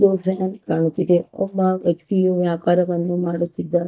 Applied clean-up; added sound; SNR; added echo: neural mask model DeepFilterNet 3.